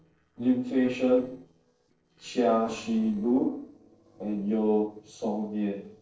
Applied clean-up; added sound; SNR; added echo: neural separator model SepFormer DNS4.